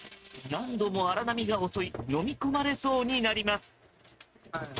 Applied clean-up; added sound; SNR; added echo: neural mask model RNNoise.